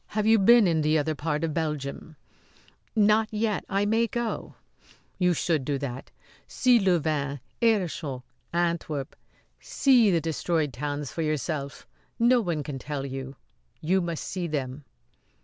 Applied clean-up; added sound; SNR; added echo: none; none; none; none.